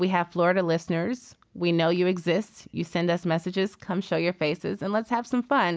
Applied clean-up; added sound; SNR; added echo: none; none; none; none.